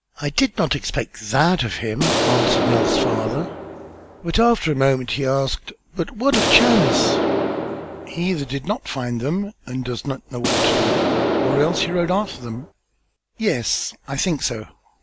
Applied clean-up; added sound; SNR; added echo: none; Explosion; -2 dB; none.